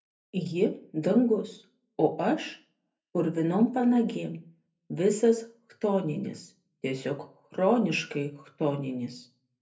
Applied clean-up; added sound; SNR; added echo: none; none; none; reverberation time 0.3 s.